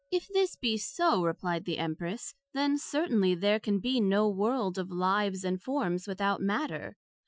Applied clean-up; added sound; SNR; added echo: classical method Wiener filter.